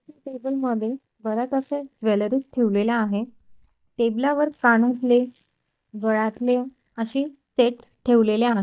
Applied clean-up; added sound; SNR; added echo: neural mask model DeepFilterNet 3.